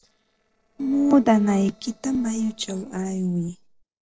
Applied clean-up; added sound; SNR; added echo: neural separator model SepFormer DNS4.